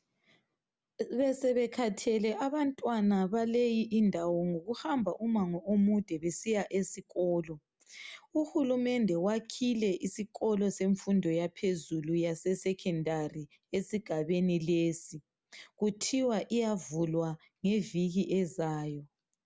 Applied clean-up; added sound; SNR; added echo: none; none; none; none.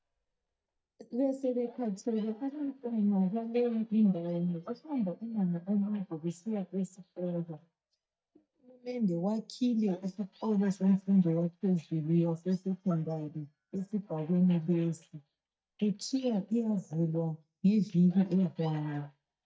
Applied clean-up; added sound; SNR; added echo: neural mask model DeepFilterNet 3.